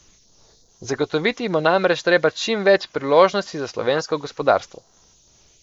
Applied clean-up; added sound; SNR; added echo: neural mask model Resemble Enhance denoiser.